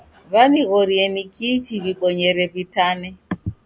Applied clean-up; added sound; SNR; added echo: none; none; none; none.